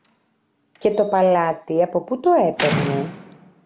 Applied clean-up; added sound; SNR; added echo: none; Slam; 10 dB; none.